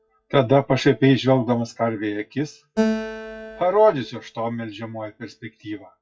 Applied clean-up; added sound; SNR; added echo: classical method WPE with log-MMSE.